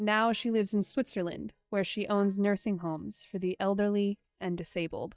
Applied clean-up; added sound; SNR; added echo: neural mask model DeepFilterNet 3.